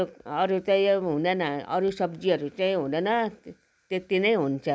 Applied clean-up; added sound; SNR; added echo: none; none; none; none.